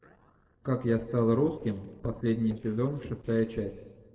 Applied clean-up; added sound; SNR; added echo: neural separator model SepFormer DNS4.